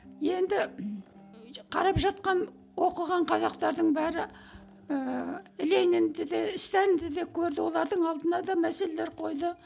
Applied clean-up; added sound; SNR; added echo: none; none; none; none.